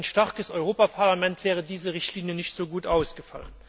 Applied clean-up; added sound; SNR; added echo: none; none; none; none.